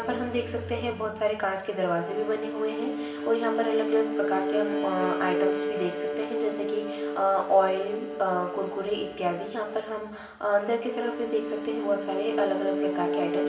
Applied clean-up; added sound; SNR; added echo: none; Bowed string instrument; 3 dB; reverberation time 1.0 s.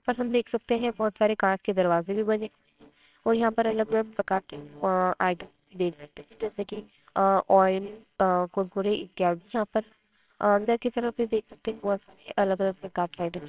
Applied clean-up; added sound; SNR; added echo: neural separator model SepFormer WHAMR!.